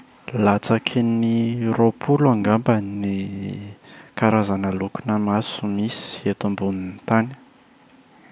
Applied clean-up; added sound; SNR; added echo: none; none; none; none.